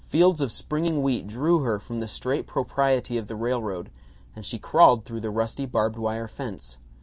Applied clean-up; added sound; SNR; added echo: none; none; none; none.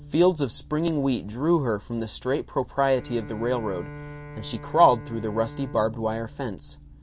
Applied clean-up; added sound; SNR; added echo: none; Bowed string instrument; 17 dB; none.